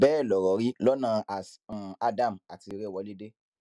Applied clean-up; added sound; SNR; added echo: none; none; none; none.